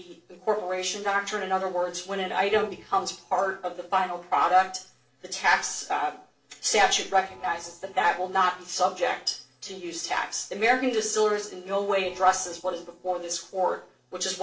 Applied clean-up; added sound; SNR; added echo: neural separator model SepFormer DNS4.